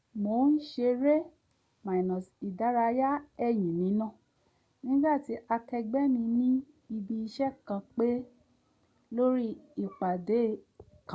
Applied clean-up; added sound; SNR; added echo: none; none; none; none.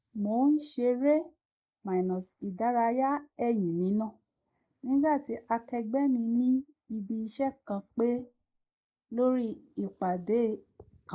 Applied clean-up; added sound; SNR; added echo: neural mask model Resemble Enhance denoiser.